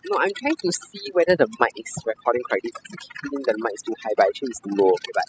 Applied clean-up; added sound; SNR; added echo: classical method spectral subtraction.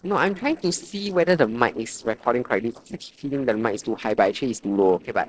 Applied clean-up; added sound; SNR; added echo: neural separator model SepFormer DNS4.